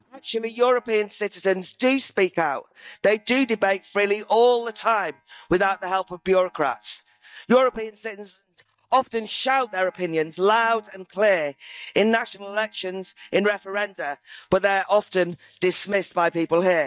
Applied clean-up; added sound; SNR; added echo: neural mask model DeepFilterNet 3.